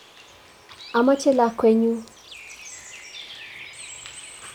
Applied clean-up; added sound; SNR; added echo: none; Bird; 17 dB; none.